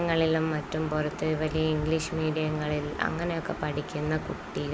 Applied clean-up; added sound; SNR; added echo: none; none; none; none.